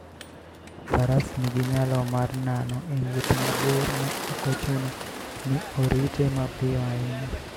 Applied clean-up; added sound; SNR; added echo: none; Bird; 8 dB; none.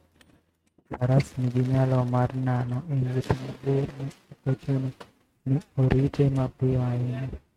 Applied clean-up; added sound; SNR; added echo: neural mask model RNNoise.